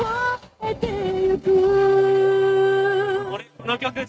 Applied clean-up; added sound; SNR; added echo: neural mask model RNNoise.